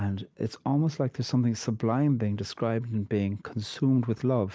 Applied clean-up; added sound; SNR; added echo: none; none; none; none.